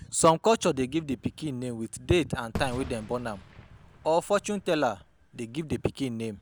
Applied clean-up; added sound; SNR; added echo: none; Fireworks; 14 dB; none.